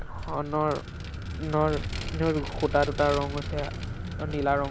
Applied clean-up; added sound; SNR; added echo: none; Vehicle; 5 dB; none.